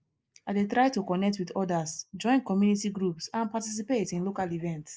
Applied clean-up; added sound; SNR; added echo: neural mask model Resemble Enhance denoiser.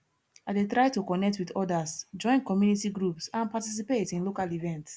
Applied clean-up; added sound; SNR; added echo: none; none; none; none.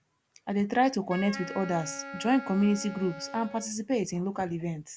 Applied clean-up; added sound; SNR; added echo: none; Wind instrument, woodwind instrument; 13 dB; none.